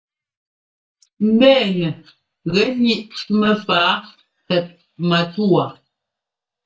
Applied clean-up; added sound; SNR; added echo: neural mask model DeepFilterNet 3.